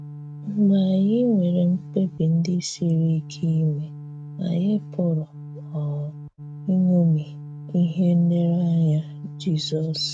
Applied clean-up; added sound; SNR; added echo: neural mask model RNNoise.